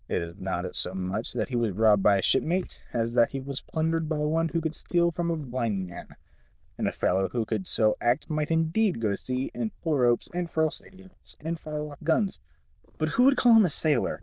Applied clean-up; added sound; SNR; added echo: neural diffusion model UNIVERSE++.